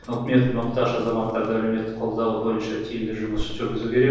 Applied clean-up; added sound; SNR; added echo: none; Drawer open or close; 14 dB; reverberation time 1.1 s.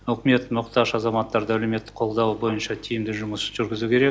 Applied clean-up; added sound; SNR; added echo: none; none; none; none.